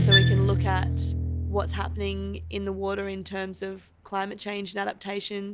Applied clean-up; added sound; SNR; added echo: none; Guitar + Bowed string instrument; -5 dB; none.